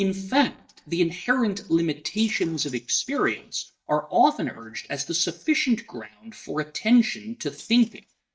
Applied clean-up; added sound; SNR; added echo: neural mask model DeepFilterNet 3.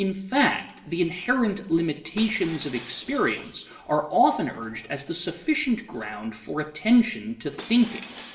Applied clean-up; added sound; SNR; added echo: none; Shatter; 19 dB; reverberation time 0.9 s.